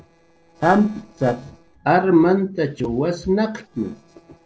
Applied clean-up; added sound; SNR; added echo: neural separator model SepFormer DNS4.